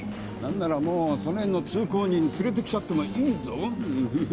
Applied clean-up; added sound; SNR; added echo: none; none; none; none.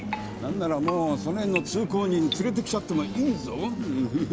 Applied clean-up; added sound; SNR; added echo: none; Keyboard (musical); 11 dB; none.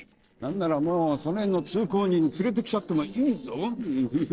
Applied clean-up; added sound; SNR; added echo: neural separator model SepFormer DNS4.